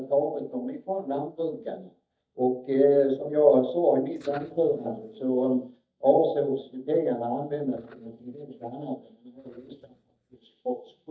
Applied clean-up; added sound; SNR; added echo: neural mask model DeepFilterNet 3.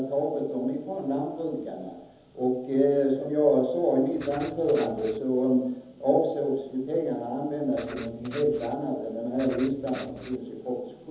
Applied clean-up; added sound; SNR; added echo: none; Writing; 14 dB; reverberation time 0.9 s.